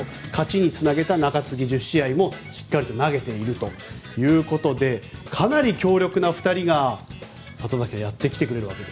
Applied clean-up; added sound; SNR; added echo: none; none; none; none.